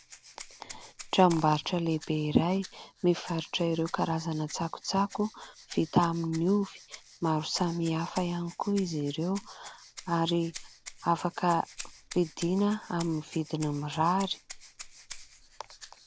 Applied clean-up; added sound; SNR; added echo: none; Rattle (instrument); 18 dB; none.